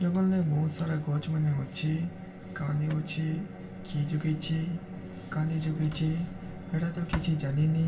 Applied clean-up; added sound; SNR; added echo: none; Drawer open or close; 17 dB; reverberation time 0.4 s.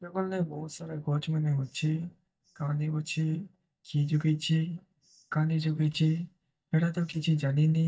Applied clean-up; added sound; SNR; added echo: neural mask model DeepFilterNet 3.